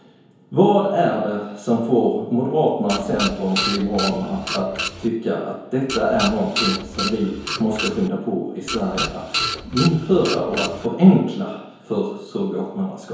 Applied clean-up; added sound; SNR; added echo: none; Printer; 6 dB; reverberation time 1.0 s.